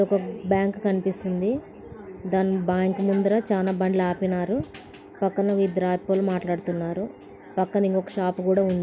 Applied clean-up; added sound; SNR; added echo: none; none; none; none.